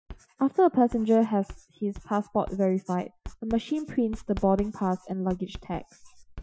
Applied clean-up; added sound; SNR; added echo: classical method Wiener filter.